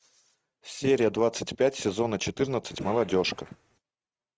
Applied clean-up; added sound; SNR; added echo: neural mask model RNNoise.